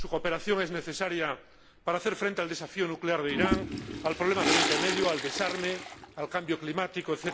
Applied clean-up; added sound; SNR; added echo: none; Toilet flush; 3 dB; none.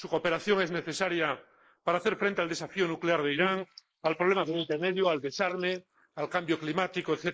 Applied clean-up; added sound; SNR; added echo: neural mask model Resemble Enhance denoiser.